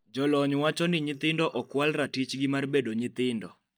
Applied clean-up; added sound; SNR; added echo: neural mask model DeepFilterNet 3.